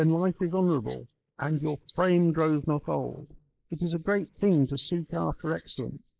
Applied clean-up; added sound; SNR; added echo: neural mask model Resemble Enhance denoiser.